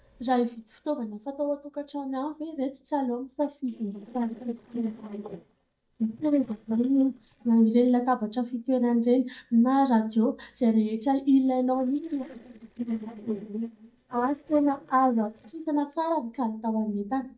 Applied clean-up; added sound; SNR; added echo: neural mask model DeepFilterNet 3.